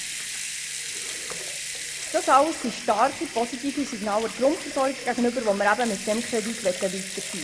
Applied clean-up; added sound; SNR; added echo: none; Sink (filling or washing) / Water tap, faucet / Liquid; 6 dB; none.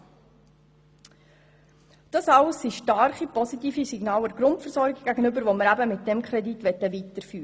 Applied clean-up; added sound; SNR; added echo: none; none; none; none.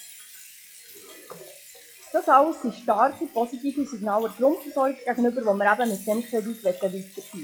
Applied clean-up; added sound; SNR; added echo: classical method log-MMSE.